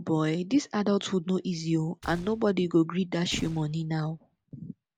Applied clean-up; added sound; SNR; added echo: none; Gunshot, gunfire; 20 dB; none.